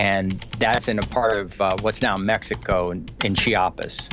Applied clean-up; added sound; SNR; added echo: none; Computer keyboard; 10 dB; none.